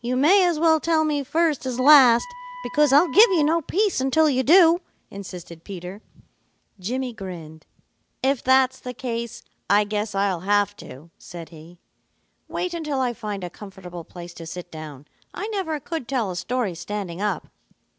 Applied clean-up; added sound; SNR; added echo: none; Wind instrument, woodwind instrument; 16 dB; none.